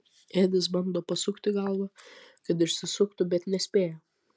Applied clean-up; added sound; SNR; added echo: none; none; none; none.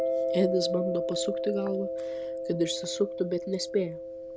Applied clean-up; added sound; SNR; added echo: none; Mallet percussion; 1 dB; none.